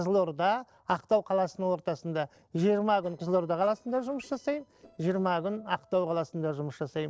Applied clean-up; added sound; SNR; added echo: neural separator model SepFormer DNS4.